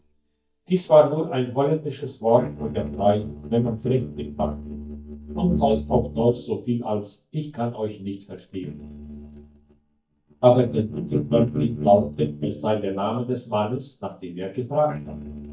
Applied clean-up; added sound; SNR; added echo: neural mask model DeepFilterNet 3.